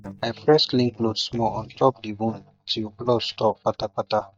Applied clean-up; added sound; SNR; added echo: neural mask model DeepFilterNet 3.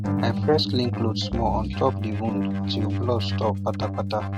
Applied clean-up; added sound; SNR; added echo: neural mask model RNNoise.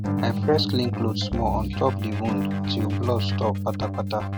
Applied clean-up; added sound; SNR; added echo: none; Keyboard (musical) + Electric guitar / Strum; -1 dB; none.